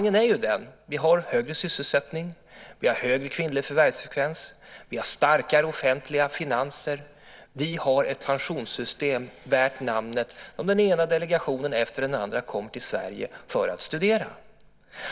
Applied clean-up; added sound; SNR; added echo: none; none; none; none.